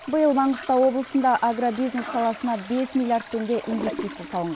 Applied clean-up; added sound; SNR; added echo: none; Toilet flush; 14 dB; none.